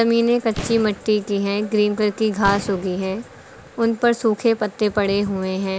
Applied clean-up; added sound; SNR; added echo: none; Boom; 15 dB; none.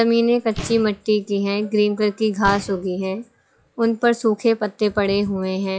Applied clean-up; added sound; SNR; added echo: classical method log-MMSE.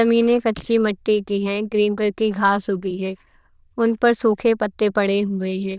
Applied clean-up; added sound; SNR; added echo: neural diffusion model UNIVERSE++.